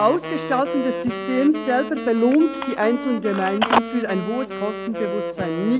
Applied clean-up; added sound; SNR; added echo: none; Telephone + Wind instrument, woodwind instrument; 6 dB; none.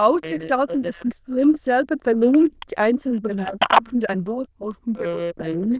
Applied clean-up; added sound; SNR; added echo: neural diffusion model UNIVERSE++.